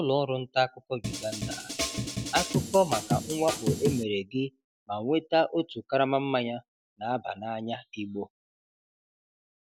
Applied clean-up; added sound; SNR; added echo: none; Drum kit; 1 dB; none.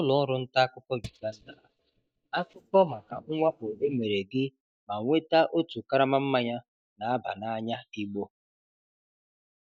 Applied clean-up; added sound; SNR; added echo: neural mask model DeepFilterNet 3.